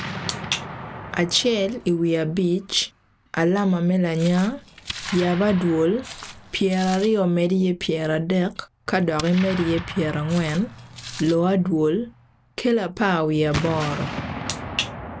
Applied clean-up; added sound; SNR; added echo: none; Explosion + Walk, footsteps; 13 dB; none.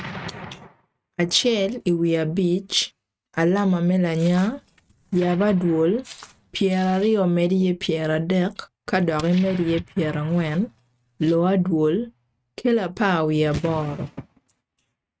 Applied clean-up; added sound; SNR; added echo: neural mask model RNNoise.